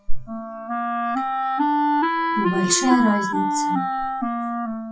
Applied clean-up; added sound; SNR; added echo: classical method WPE with log-MMSE.